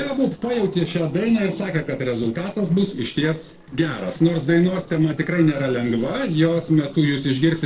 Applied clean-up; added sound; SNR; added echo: neural separator model SepFormer DNS4.